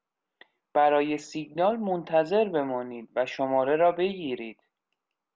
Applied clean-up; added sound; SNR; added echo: none; none; none; none.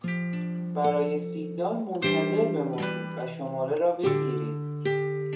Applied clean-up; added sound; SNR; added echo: none; Acoustic guitar; -1 dB; reverberation time 0.6 s.